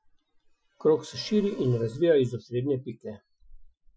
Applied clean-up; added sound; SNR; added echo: classical method Wiener filter.